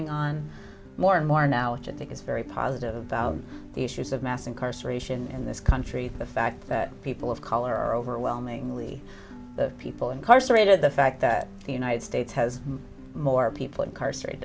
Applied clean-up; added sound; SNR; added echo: none; Guitar; 18 dB; none.